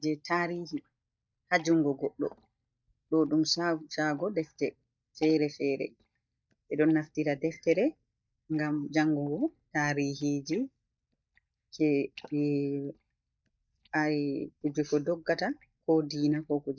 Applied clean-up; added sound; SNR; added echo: neural mask model DeepFilterNet 3.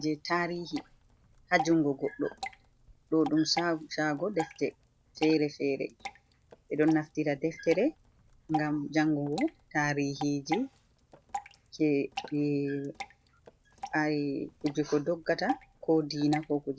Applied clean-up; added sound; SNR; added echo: none; Drip / Water; 13 dB; none.